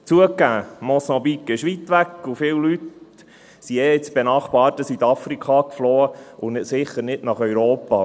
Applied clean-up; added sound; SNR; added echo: none; none; none; none.